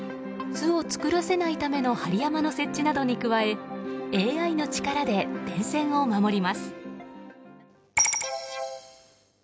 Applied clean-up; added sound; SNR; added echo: none; none; none; none.